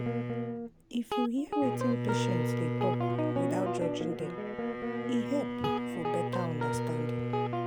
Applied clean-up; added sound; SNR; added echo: none; Guitar + Bowed string instrument; -4 dB; none.